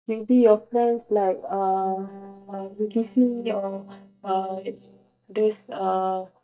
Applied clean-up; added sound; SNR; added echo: neural mask model DeepFilterNet 3.